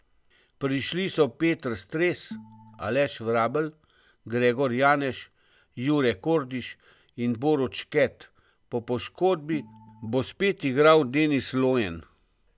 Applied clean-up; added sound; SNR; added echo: none; Organ; 19 dB; none.